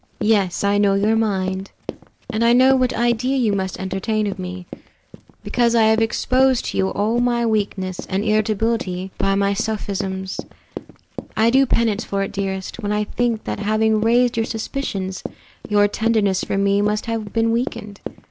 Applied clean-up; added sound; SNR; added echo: none; Run; 15 dB; none.